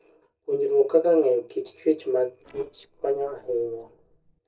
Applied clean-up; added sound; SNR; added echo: neural separator model SepFormer DNS4.